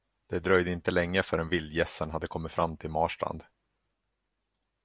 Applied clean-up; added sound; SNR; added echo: none; none; none; none.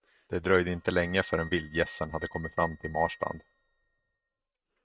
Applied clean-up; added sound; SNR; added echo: neural mask model RNNoise.